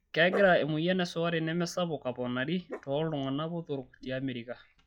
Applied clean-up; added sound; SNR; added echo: classical method log-MMSE.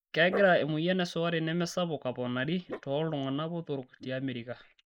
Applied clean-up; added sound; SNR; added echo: neural mask model Resemble Enhance denoiser.